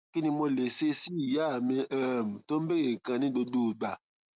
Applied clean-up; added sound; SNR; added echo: none; none; none; none.